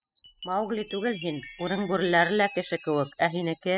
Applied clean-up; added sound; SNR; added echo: classical method spectral subtraction.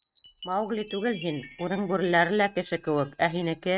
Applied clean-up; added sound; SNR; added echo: neural mask model RNNoise.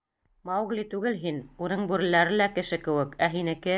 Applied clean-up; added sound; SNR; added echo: none; none; none; none.